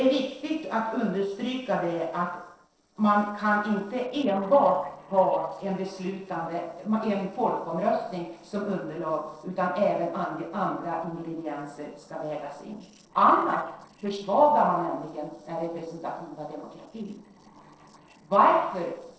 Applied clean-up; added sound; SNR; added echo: neural separator model SepFormer DNS4.